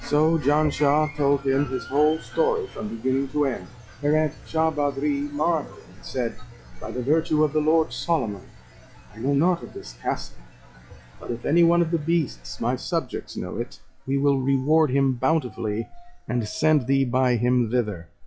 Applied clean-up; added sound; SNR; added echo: classical method log-MMSE.